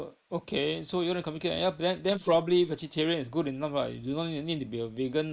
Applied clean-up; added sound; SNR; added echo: neural mask model Resemble Enhance denoiser.